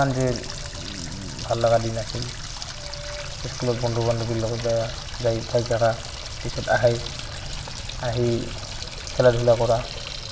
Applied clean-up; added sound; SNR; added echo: none; Water tap, faucet; 10 dB; reverberation time 1.3 s.